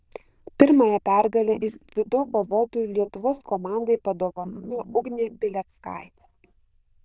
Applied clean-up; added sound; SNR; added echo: neural diffusion model UNIVERSE++.